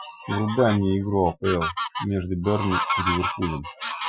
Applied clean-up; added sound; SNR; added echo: classical method Wiener filter.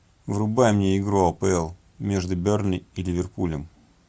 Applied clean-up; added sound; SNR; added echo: none; none; none; none.